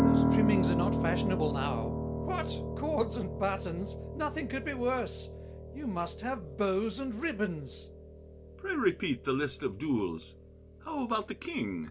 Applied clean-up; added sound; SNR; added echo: none; Piano; 0 dB; none.